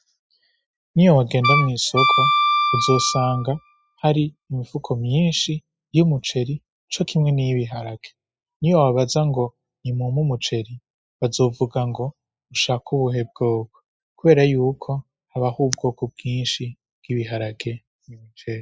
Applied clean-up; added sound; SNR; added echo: classical method spectral subtraction.